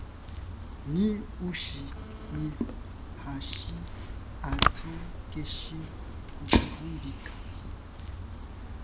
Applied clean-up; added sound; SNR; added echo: none; Fire; -3 dB; none.